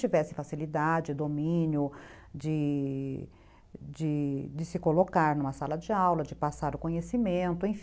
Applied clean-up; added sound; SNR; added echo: none; none; none; none.